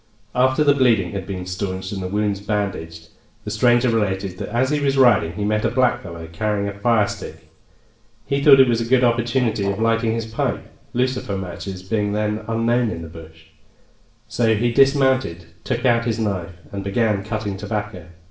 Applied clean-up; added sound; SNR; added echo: none; Glass; 13 dB; reverberation time 0.5 s.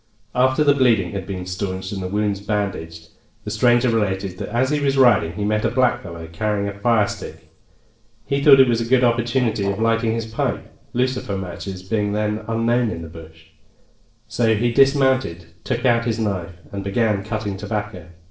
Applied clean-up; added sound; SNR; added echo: neural separator model SepFormer DNS4.